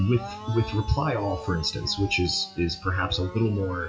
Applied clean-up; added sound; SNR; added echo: classical method WPE with log-MMSE.